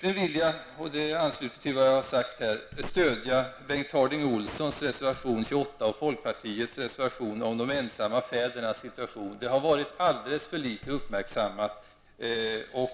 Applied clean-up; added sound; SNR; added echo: none; Fire; 19 dB; none.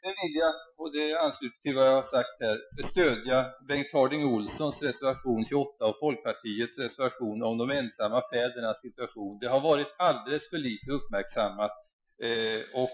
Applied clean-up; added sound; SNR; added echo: classical method Wiener filter.